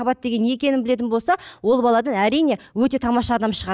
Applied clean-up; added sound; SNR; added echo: none; none; none; none.